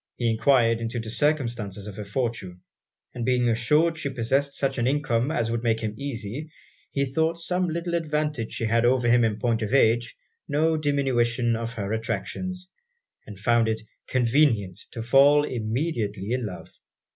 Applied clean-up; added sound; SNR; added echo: none; none; none; none.